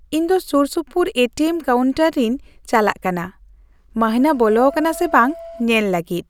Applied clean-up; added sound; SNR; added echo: none; Wind instrument, woodwind instrument; 19 dB; none.